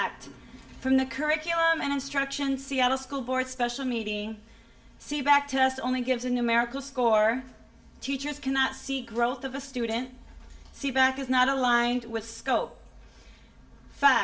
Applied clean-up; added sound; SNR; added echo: none; none; none; reverberation time 0.4 s.